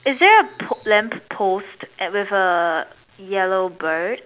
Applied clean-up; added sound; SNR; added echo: none; none; none; none.